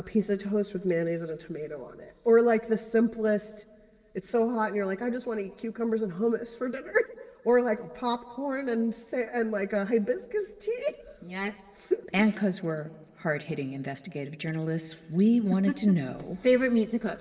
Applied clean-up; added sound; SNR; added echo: none; none; none; reverberation time 1.8 s.